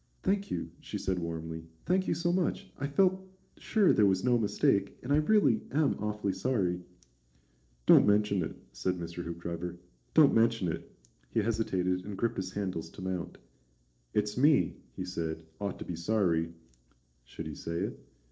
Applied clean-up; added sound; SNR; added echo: neural separator model SepFormer DNS4.